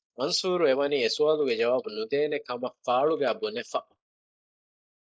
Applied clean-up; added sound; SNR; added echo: neural mask model Resemble Enhance denoiser.